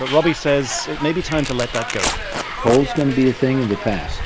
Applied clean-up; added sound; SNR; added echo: none; Tearing + Hiss; 7 dB; none.